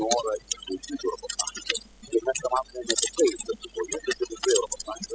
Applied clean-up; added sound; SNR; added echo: classical method spectral subtraction.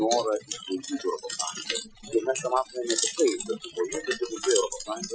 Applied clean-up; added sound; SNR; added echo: classical method Wiener filter.